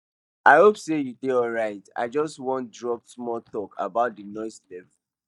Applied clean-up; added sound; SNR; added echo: neural mask model DeepFilterNet 3.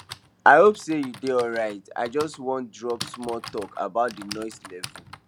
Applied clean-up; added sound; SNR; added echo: none; Typing; 18 dB; none.